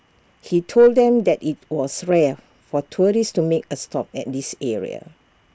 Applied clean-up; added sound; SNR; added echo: none; none; none; none.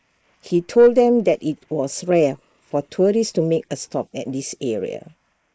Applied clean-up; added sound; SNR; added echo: neural mask model Resemble Enhance denoiser.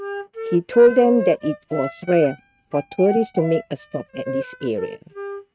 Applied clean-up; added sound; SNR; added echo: neural mask model RNNoise.